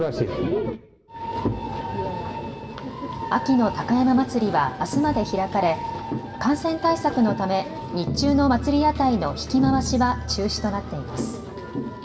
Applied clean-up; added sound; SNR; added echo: none; Bowed string instrument; 17 dB; reverberation time 0.7 s.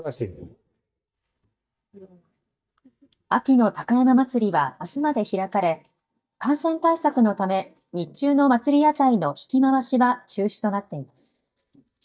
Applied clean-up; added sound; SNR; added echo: neural mask model DeepFilterNet 3.